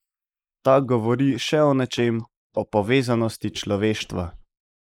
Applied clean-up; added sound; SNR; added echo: neural mask model Resemble Enhance denoiser.